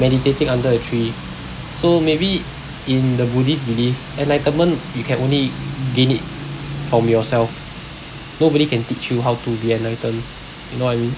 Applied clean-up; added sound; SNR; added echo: none; none; none; none.